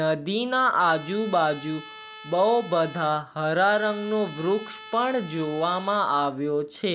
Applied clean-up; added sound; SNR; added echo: none; Trumpet; 17 dB; none.